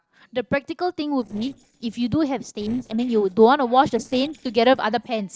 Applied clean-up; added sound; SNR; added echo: neural separator model SepFormer DNS4.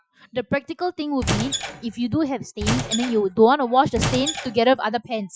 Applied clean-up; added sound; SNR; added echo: classical method Wiener filter.